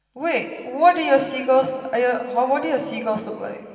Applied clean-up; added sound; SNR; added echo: none; none; none; reverberation time 2.3 s.